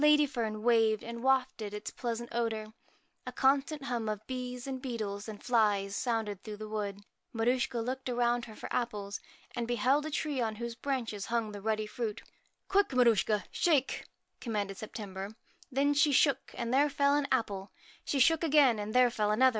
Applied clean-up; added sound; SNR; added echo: none; none; none; none.